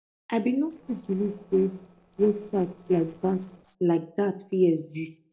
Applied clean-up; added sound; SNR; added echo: neural separator model SepFormer DNS4.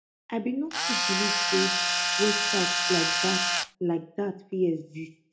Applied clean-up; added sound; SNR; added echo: none; Tools; -4 dB; reverberation time 0.3 s.